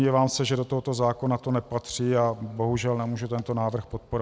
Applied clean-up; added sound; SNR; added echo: none; none; none; none.